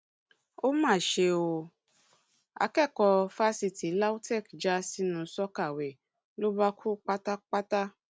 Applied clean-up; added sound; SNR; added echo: none; none; none; none.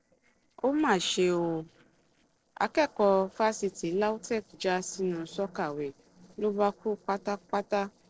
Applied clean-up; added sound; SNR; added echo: neural separator model SepFormer DNS4.